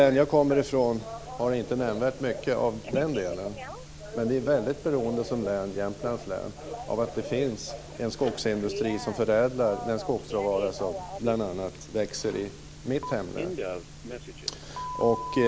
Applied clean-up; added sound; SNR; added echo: none; Telephone; 11 dB; none.